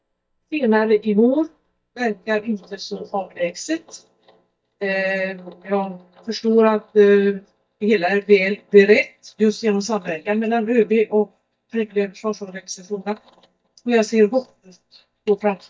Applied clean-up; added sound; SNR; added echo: neural mask model DeepFilterNet 3.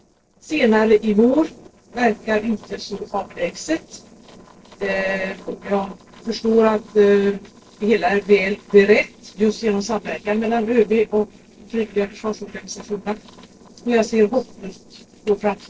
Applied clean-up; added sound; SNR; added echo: neural separator model SepFormer DNS4.